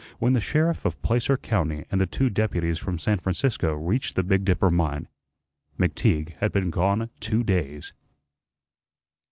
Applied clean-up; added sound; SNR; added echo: none; none; none; none.